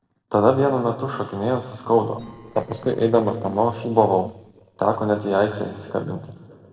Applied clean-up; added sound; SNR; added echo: neural separator model SepFormer DNS4.